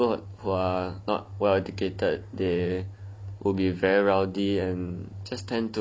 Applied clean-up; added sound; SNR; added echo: none; none; none; none.